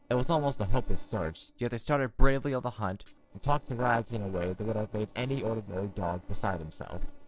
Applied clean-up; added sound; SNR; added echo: neural separator model SepFormer DNS4.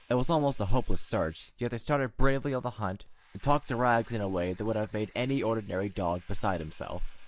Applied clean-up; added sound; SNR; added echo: neural mask model Resemble Enhance denoiser.